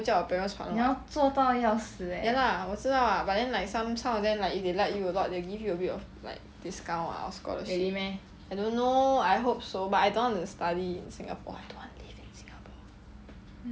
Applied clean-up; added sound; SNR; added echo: none; none; none; none.